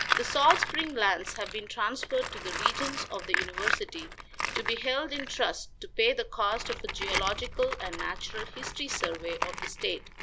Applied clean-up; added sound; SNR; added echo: none; Tools; 3 dB; none.